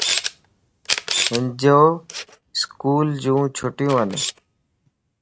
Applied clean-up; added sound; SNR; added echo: neural mask model RNNoise.